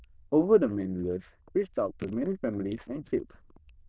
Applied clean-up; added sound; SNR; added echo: neural diffusion model UNIVERSE++.